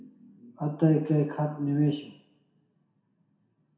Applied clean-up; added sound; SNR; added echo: none; none; none; reverberation time 0.6 s.